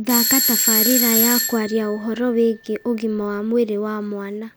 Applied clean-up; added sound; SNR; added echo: none; Bell / Doorbell; 1 dB; none.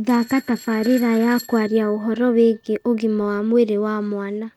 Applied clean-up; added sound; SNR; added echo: neural mask model RNNoise.